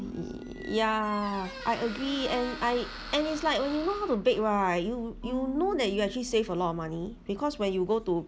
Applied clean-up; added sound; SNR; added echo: none; Squeak + Marimba, xylophone / Wood; 14 dB; none.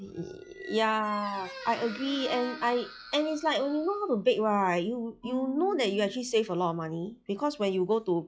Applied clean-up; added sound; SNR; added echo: classical method log-MMSE.